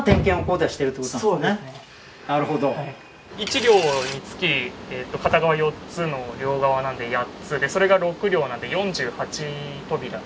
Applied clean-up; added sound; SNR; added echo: none; none; none; none.